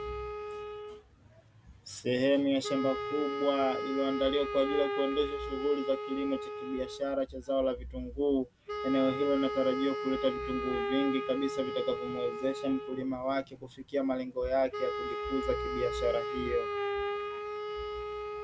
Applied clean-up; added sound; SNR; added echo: none; Wind instrument, woodwind instrument; 5 dB; none.